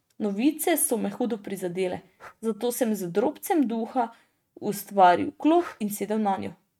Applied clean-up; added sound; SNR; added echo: neural mask model RNNoise.